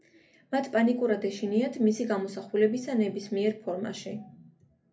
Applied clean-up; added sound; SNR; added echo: none; none; none; reverberation time 0.3 s.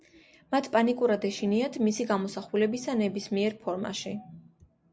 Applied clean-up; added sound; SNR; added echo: none; none; none; none.